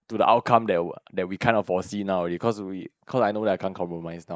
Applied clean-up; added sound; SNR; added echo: neural mask model Resemble Enhance denoiser.